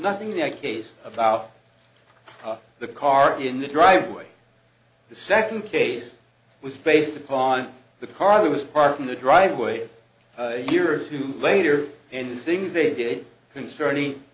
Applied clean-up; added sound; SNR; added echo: none; none; none; none.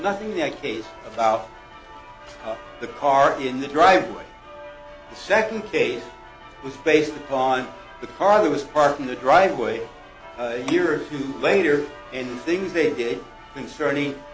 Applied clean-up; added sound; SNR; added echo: none; Church bell; 19 dB; none.